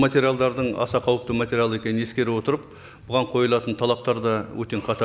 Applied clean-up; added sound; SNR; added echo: none; none; none; none.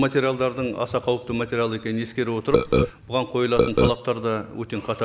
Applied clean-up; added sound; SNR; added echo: none; Burping, eructation; -5 dB; none.